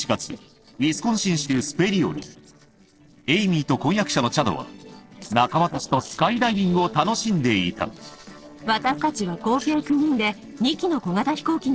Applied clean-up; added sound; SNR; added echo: neural separator model SepFormer DNS4.